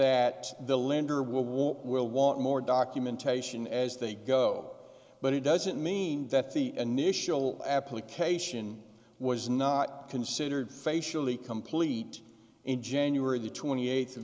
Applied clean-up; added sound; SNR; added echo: none; none; none; none.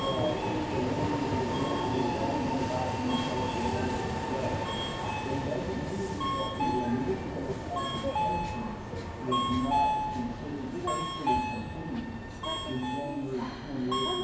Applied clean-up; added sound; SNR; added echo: none; Subway, metro, underground; -3 dB; reverberation time 0.9 s.